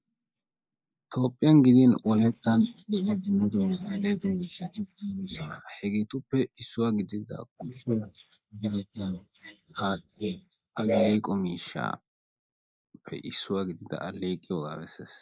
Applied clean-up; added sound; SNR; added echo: neural mask model Resemble Enhance denoiser.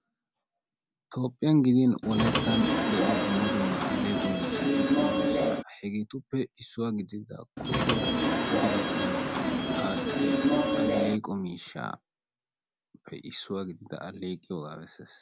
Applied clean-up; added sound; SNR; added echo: none; Subway, metro, underground / Sliding door; -5 dB; none.